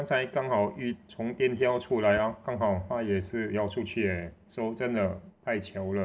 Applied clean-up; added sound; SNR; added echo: none; none; none; none.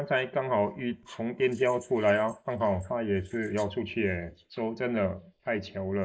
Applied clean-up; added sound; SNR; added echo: neural mask model Resemble Enhance denoiser.